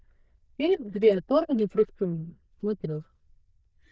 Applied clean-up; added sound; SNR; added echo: neural diffusion model UNIVERSE++.